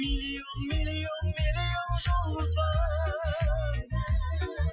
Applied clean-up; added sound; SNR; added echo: classical method Wiener filter.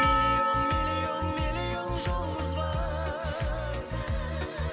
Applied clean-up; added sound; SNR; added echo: none; Percussion; 1 dB; none.